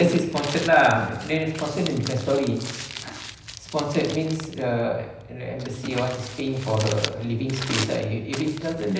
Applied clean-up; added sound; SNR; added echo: none; Crumpling, crinkling; 12 dB; reverberation time 0.9 s.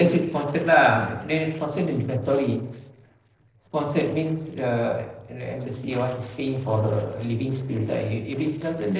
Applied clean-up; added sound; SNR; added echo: neural separator model SepFormer DNS4.